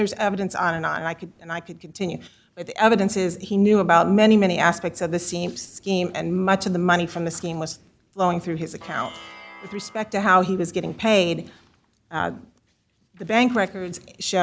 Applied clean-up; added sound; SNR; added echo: none; Plucked string instrument; 20 dB; none.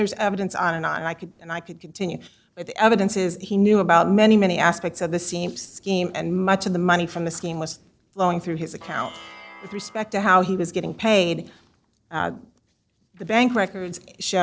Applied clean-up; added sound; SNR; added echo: neural separator model SepFormer DNS4.